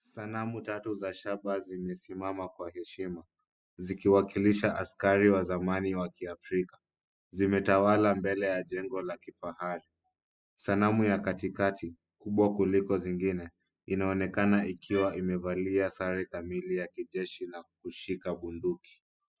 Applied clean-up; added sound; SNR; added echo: classical method spectral subtraction.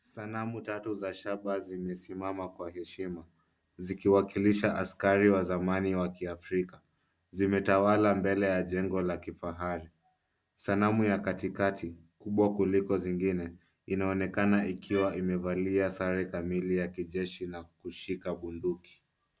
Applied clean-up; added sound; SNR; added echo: none; Bowed string instrument; 18 dB; none.